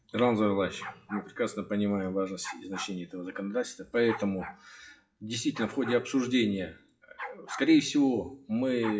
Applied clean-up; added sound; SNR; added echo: classical method WPE with log-MMSE.